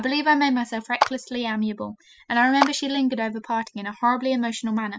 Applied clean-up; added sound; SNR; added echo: classical method spectral subtraction.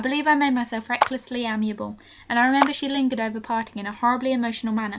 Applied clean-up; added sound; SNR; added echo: none; Clapping; 6 dB; none.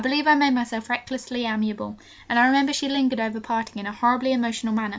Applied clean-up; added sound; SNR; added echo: none; none; none; none.